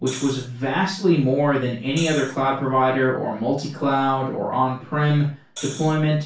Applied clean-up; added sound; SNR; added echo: none; Hi-hat; 16 dB; reverberation time 0.3 s.